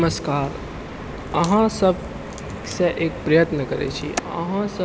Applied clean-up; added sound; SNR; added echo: none; Crack; 14 dB; none.